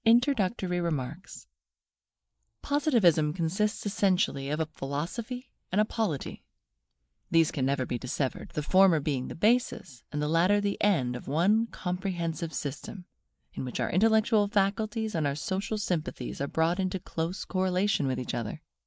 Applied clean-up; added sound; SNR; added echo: neural mask model Resemble Enhance denoiser.